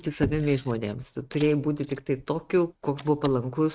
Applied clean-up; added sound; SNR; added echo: neural mask model RNNoise.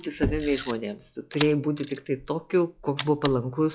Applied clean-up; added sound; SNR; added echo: classical method log-MMSE.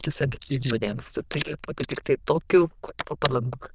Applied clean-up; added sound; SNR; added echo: neural diffusion model UNIVERSE++.